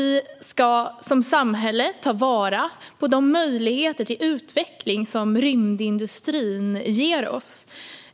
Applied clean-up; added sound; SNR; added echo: none; none; none; none.